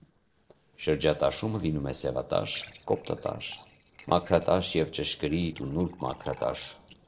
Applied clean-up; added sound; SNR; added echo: neural separator model SepFormer DNS4.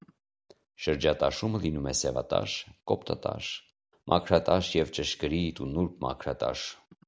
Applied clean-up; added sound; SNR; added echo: none; none; none; none.